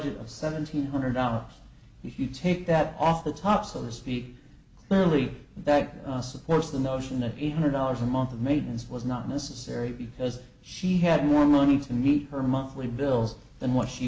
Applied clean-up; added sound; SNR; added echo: none; none; none; none.